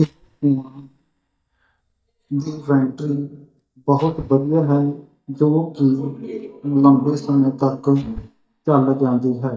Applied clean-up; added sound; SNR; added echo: neural mask model DeepFilterNet 3.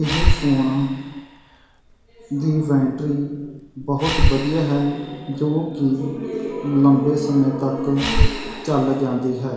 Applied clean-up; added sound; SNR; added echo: none; Breathing; 3 dB; reverberation time 0.7 s.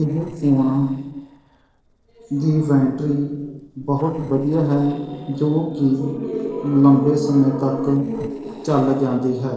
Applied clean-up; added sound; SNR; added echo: neural separator model SepFormer DNS4.